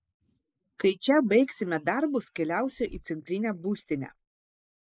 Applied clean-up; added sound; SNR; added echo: neural mask model Resemble Enhance denoiser.